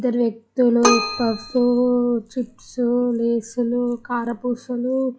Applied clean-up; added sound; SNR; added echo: classical method log-MMSE.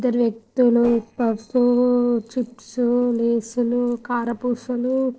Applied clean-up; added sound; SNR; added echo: neural separator model SepFormer DNS4.